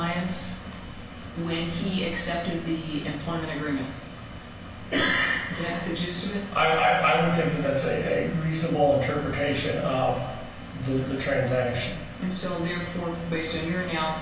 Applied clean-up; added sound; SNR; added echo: none; none; none; reverberation time 0.3 s.